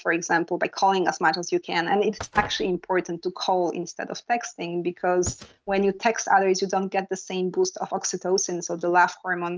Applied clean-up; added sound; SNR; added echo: neural mask model RNNoise.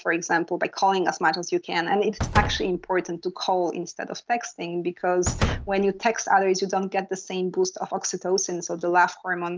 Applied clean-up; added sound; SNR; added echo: none; Slam; 7 dB; none.